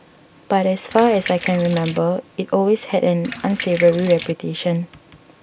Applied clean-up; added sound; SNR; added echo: none; Sink (filling or washing); 10 dB; none.